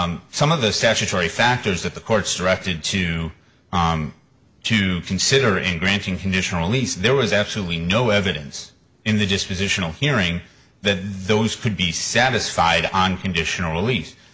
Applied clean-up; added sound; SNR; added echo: none; none; none; none.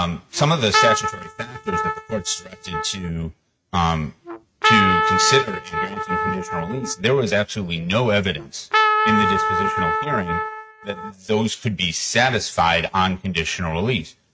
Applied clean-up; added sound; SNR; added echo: neural mask model RNNoise.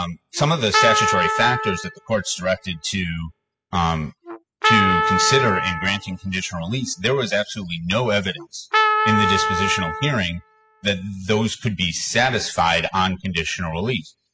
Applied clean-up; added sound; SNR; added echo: classical method spectral subtraction.